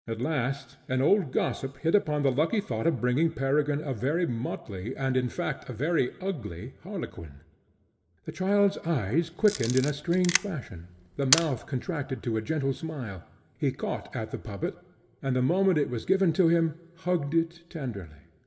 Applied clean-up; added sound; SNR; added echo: none; Camera; 4 dB; reverberation time 1.2 s.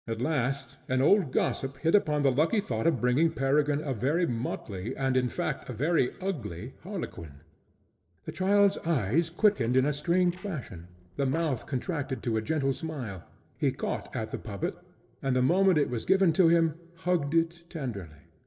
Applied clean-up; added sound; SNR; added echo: neural separator model SepFormer DNS4.